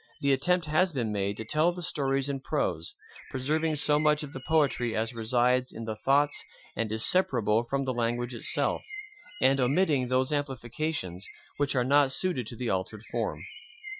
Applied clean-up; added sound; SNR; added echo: classical method Wiener filter.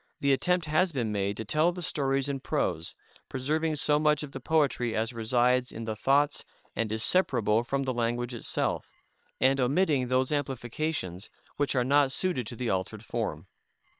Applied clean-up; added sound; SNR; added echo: neural separator model SepFormer WHAM!.